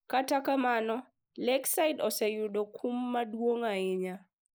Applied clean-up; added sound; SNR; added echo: neural mask model Resemble Enhance denoiser.